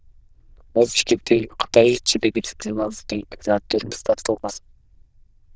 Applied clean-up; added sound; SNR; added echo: neural diffusion model UNIVERSE++.